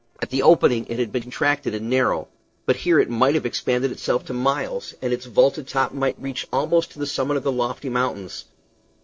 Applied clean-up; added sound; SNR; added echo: neural separator model SepFormer DNS4.